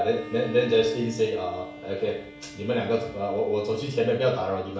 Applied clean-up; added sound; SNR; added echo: none; Bowed string instrument; 17 dB; reverberation time 0.6 s.